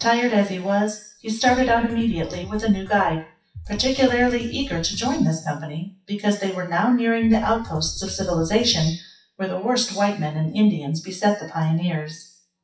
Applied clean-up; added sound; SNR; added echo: classical method WPE with log-MMSE.